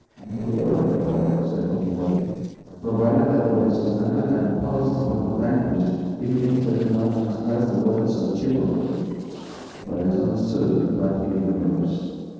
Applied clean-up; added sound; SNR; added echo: neural separator model SepFormer DNS4.